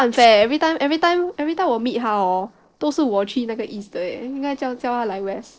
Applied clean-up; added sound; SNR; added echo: neural separator model SepFormer DNS4.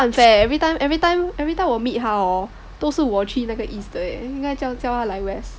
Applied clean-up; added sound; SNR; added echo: none; Domestic sounds, home sounds; 20 dB; none.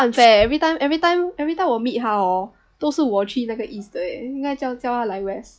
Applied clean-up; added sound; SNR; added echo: classical method log-MMSE.